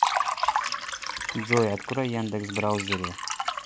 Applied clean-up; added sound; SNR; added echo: none; Liquid; 0 dB; none.